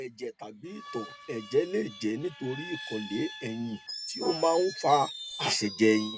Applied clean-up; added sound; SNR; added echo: none; Screech; 12 dB; none.